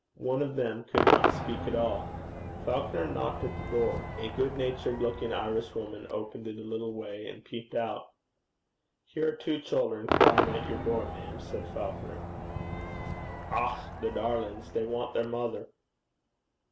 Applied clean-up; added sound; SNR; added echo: none; Crowd / Cheering / Fireworks; 1 dB; none.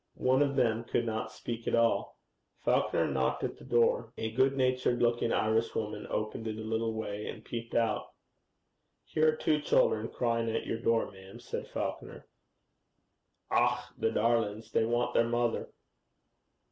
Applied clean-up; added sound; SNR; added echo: none; none; none; none.